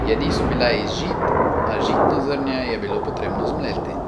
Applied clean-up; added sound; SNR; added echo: none; Thunder / Rain; -4 dB; none.